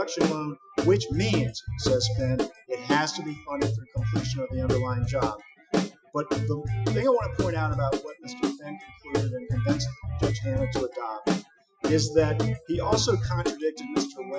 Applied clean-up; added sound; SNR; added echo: classical method Wiener filter.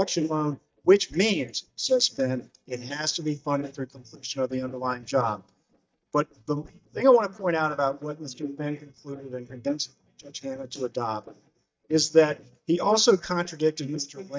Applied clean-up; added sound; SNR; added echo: neural mask model DeepFilterNet 3.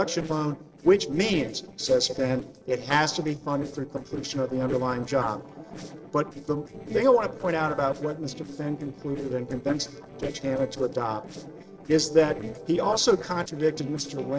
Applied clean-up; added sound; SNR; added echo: neural separator model SepFormer DNS4.